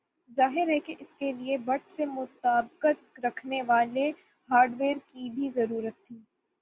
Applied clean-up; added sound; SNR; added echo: none; none; none; none.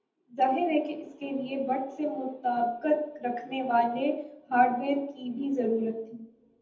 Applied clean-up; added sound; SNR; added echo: none; none; none; reverberation time 0.9 s.